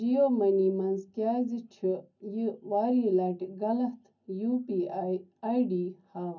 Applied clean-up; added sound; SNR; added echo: none; none; none; reverberation time 0.3 s.